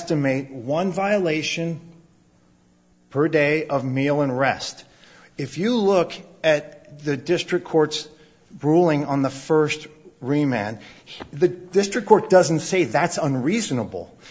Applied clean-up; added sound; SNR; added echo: none; none; none; none.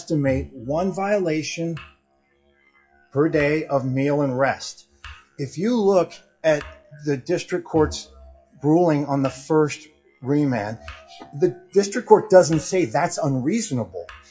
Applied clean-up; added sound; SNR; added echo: classical method WPE with log-MMSE.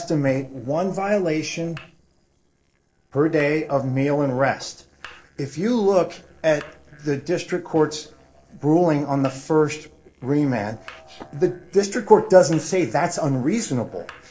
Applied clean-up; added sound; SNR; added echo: neural separator model SepFormer DNS4.